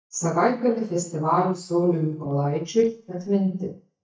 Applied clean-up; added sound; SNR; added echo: neural mask model DeepFilterNet 3.